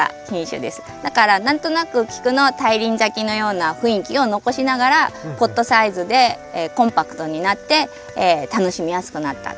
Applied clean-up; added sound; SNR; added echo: none; none; none; none.